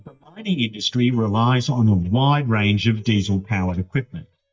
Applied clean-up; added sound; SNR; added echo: neural mask model DeepFilterNet 3.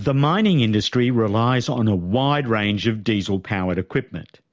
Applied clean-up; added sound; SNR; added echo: none; none; none; none.